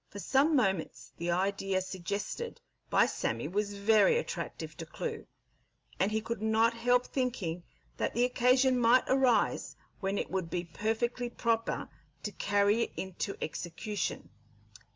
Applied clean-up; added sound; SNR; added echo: none; none; none; none.